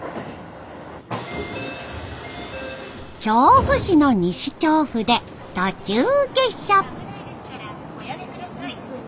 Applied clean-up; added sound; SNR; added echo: none; none; none; none.